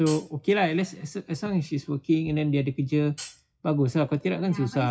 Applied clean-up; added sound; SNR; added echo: classical method WPE with log-MMSE.